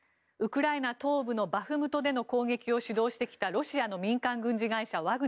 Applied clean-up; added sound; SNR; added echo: none; none; none; none.